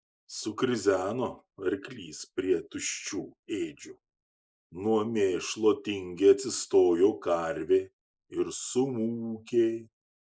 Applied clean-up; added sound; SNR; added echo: neural mask model Resemble Enhance denoiser.